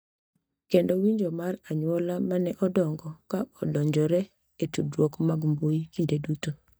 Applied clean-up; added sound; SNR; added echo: neural mask model DeepFilterNet 3.